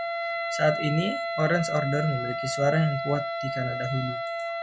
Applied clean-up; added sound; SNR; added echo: none; Wind instrument, woodwind instrument; 3 dB; none.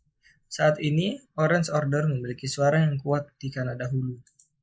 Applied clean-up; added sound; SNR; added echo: neural mask model Resemble Enhance denoiser.